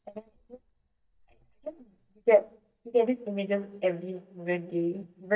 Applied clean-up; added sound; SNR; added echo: neural mask model DeepFilterNet 3.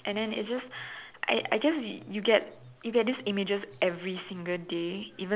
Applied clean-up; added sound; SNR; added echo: none; none; none; none.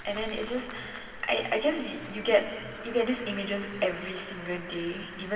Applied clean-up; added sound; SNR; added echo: none; Cricket; 13 dB; reverberation time 2.5 s.